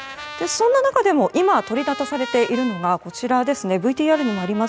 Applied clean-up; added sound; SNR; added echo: none; Trumpet; 15 dB; none.